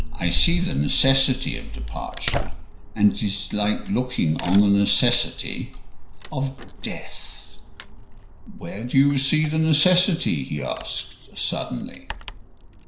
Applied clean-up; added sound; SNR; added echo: none; Tearing / Wood; 7 dB; reverberation time 0.5 s.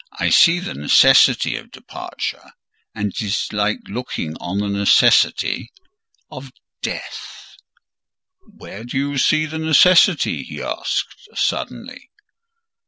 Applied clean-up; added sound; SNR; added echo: none; none; none; none.